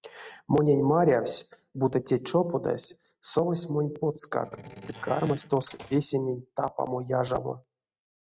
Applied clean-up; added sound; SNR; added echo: neural mask model RNNoise.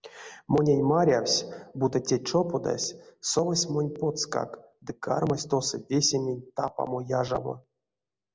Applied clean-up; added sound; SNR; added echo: none; none; none; none.